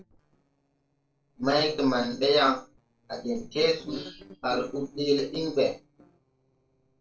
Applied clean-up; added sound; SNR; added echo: neural separator model SepFormer DNS4.